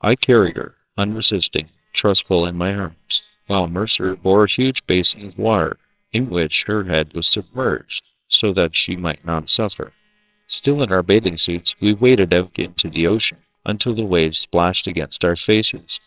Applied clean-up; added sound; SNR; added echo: neural separator model SepFormer WHAMR!.